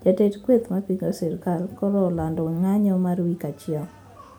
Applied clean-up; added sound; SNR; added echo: none; none; none; none.